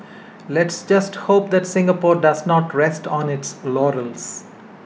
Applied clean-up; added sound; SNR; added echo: none; none; none; none.